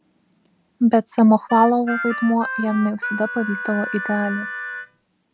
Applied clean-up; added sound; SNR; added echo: none; Harmonica; 8 dB; none.